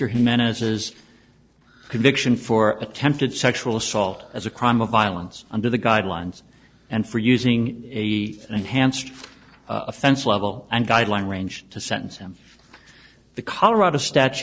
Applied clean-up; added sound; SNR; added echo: neural separator model SepFormer DNS4.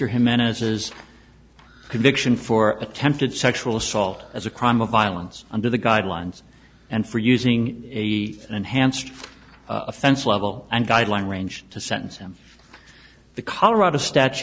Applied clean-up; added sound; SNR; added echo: none; none; none; none.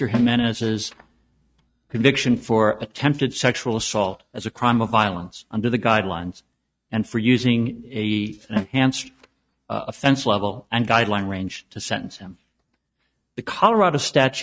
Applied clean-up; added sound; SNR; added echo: neural mask model RNNoise.